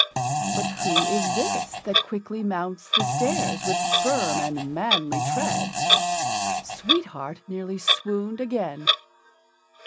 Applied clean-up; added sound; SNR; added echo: none; Clock + Fart; -4 dB; none.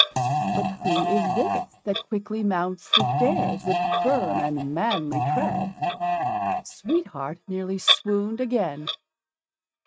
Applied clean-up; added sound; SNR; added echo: neural mask model RNNoise.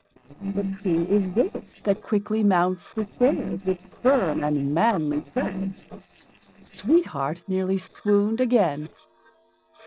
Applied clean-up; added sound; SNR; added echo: neural separator model SepFormer DNS4.